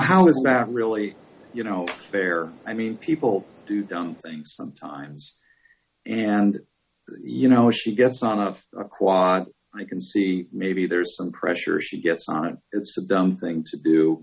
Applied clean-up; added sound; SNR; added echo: none; none; none; none.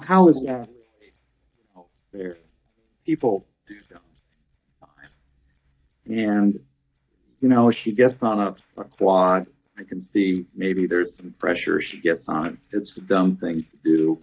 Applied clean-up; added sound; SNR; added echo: neural mask model DeepFilterNet 3.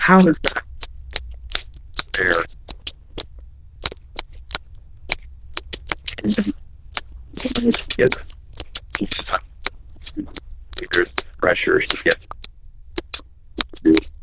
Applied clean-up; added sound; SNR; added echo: neural diffusion model UNIVERSE++.